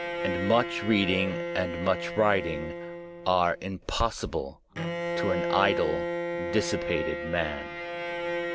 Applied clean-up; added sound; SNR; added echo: none; Bowed string instrument; 4 dB; none.